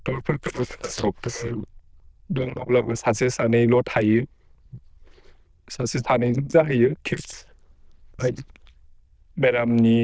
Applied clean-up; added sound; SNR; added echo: neural diffusion model UNIVERSE++.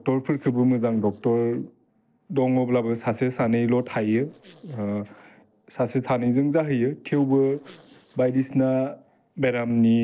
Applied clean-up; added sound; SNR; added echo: neural separator model SepFormer DNS4.